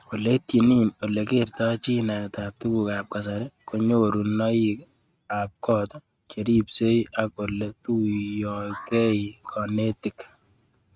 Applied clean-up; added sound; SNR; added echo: neural mask model RNNoise.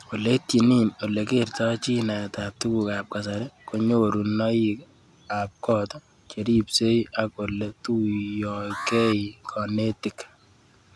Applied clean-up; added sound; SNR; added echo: none; Alarm; 12 dB; none.